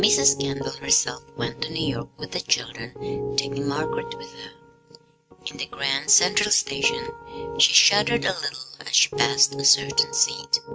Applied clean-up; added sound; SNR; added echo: neural mask model RNNoise.